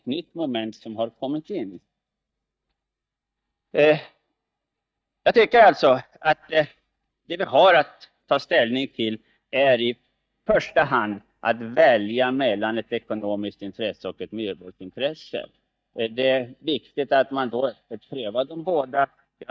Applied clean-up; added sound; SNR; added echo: neural mask model DeepFilterNet 3.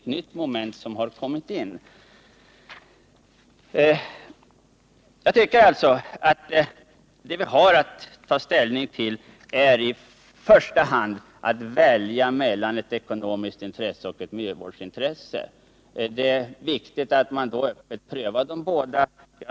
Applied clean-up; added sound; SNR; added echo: none; none; none; none.